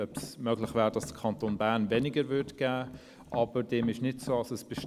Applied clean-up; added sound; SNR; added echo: none; Tap; 15 dB; none.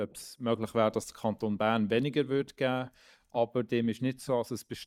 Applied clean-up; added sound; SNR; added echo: neural mask model DeepFilterNet 3.